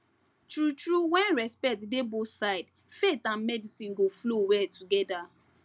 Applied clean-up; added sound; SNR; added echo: none; none; none; none.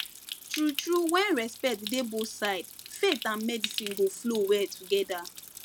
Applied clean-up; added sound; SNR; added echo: none; Stream; 11 dB; none.